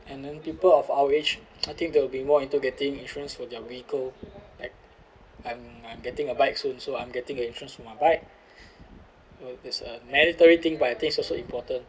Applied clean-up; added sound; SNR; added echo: none; none; none; none.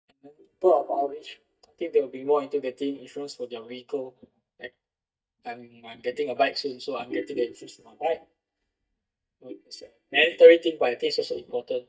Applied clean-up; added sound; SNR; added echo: neural mask model DeepFilterNet 3.